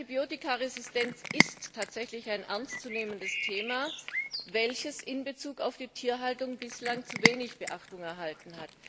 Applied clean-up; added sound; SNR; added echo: none; Bird + Cat; 1 dB; none.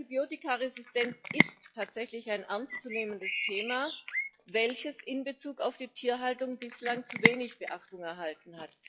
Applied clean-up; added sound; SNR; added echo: classical method log-MMSE.